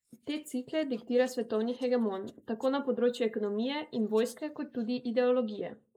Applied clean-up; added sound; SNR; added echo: neural mask model Resemble Enhance denoiser.